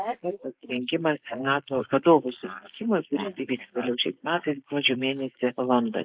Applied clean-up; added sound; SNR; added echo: neural mask model Resemble Enhance denoiser.